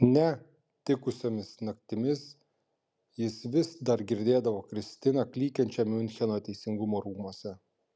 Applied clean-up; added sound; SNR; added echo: none; none; none; none.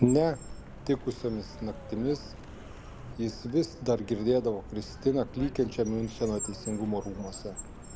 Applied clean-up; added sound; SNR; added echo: none; Car; 12 dB; none.